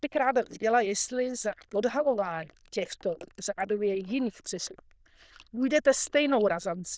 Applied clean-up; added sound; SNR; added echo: neural diffusion model UNIVERSE++.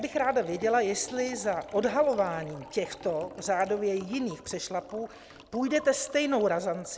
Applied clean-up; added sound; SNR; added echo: none; Liquid; 19 dB; none.